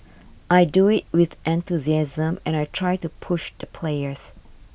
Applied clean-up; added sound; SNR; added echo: none; none; none; none.